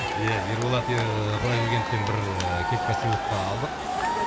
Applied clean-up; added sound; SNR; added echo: none; Crowd / Cheering; 1 dB; none.